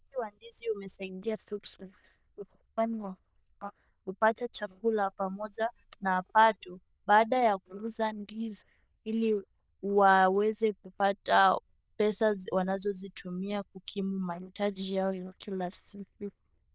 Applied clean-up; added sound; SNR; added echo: neural diffusion model UNIVERSE++.